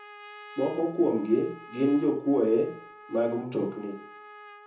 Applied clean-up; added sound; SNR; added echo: none; Trumpet; 19 dB; reverberation time 0.6 s.